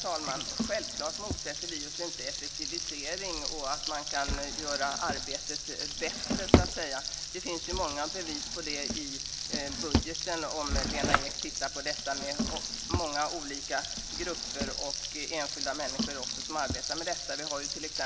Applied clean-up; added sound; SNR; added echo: none; Frying (food) + Drawer open or close; -3 dB; none.